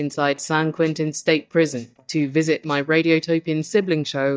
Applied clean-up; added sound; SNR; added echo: neural mask model DeepFilterNet 3.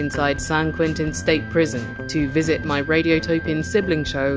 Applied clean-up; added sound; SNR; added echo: none; Wind instrument, woodwind instrument; 15 dB; none.